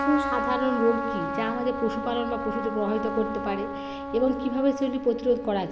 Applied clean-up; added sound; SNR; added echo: none; Trumpet; 5 dB; none.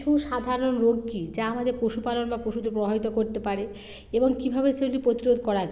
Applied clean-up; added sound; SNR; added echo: none; none; none; none.